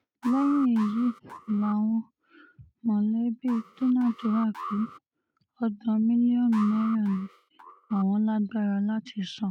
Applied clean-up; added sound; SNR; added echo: neural mask model RNNoise.